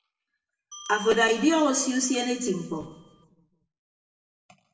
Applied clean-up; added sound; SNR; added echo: none; Bell; 18 dB; reverberation time 0.9 s.